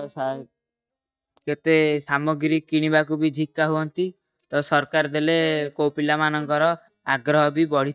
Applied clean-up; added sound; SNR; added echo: neural mask model DeepFilterNet 3.